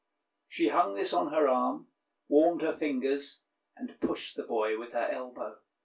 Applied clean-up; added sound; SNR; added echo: none; none; none; reverberation time 0.2 s.